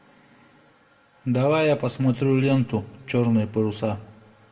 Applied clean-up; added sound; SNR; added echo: none; none; none; reverberation time 0.6 s.